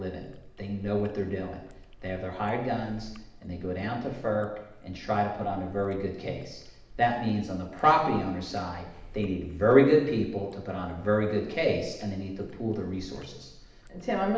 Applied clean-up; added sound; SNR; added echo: none; Chewing, mastication; 20 dB; reverberation time 0.8 s.